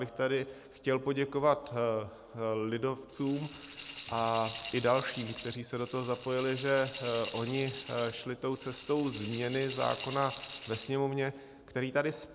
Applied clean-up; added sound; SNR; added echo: none; Rattle (instrument); -1 dB; none.